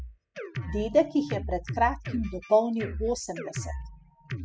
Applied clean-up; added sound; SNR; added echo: classical method spectral subtraction.